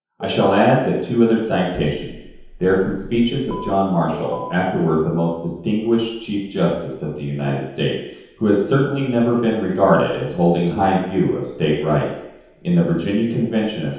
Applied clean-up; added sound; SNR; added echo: none; Alarm; 12 dB; reverberation time 0.9 s.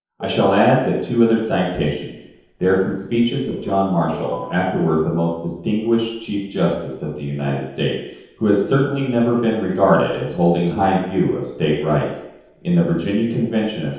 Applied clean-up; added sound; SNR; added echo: neural separator model SepFormer DNS4.